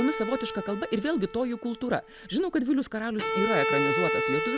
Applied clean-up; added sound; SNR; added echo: none; Bowed string instrument; 2 dB; none.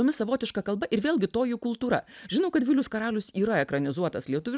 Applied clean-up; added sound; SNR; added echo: none; none; none; none.